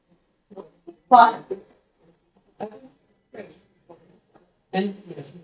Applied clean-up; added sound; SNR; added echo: neural mask model DeepFilterNet 3.